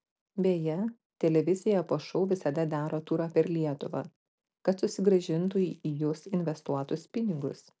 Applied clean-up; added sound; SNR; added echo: none; none; none; none.